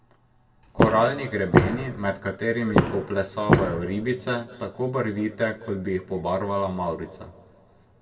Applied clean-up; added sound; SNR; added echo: none; Walk, footsteps; -3 dB; reverberation time 1.3 s.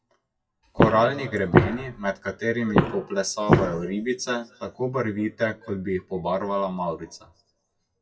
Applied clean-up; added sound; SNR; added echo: classical method WPE with log-MMSE.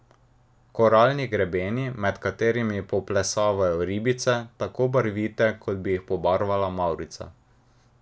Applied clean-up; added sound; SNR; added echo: none; none; none; none.